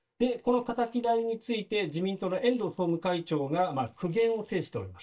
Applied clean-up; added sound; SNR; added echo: neural mask model DeepFilterNet 3.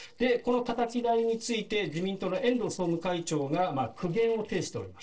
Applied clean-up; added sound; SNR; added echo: neural separator model SepFormer DNS4.